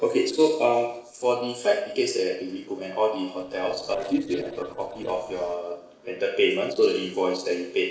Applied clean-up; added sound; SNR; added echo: neural separator model SepFormer DNS4.